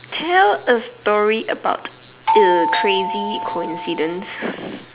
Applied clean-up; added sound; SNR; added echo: none; Doorbell; 1 dB; none.